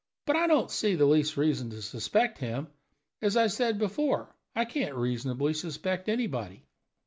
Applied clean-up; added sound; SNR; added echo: none; none; none; none.